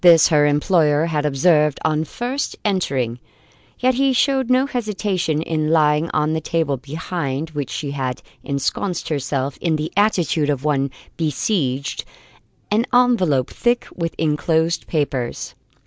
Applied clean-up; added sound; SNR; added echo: none; none; none; none.